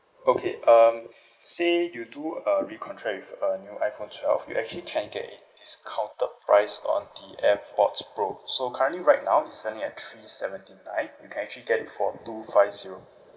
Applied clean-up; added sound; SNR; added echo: neural mask model Resemble Enhance denoiser.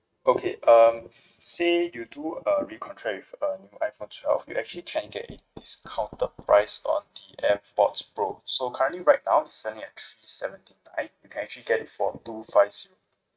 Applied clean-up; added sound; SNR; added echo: neural mask model RNNoise.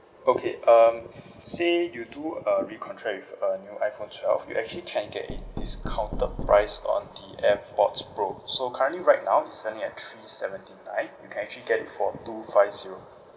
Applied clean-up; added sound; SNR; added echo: none; Knock; 9 dB; none.